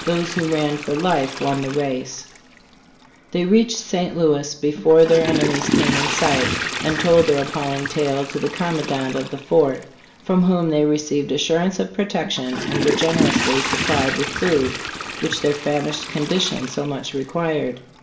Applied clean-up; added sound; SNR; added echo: none; Toilet flush / Water; 6 dB; reverberation time 0.5 s.